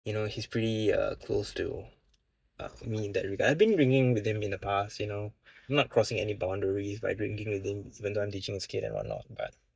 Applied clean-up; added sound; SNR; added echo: neural mask model DeepFilterNet 3.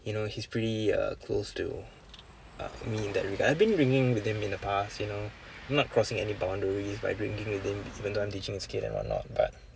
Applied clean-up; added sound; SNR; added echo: none; Train; 18 dB; none.